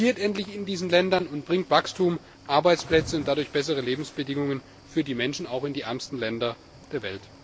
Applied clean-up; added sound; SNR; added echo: none; Cricket / Waves, surf; 20 dB; none.